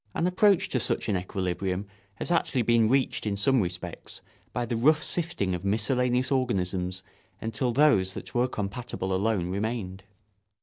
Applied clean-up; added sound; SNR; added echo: none; none; none; none.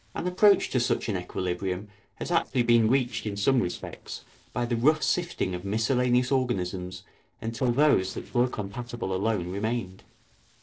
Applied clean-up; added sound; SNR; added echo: neural separator model SepFormer DNS4.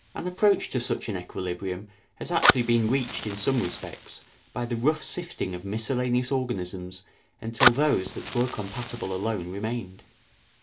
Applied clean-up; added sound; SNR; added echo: none; Fire; 4 dB; reverberation time 0.2 s.